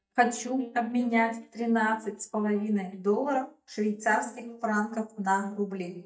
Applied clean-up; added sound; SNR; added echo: neural mask model DeepFilterNet 3.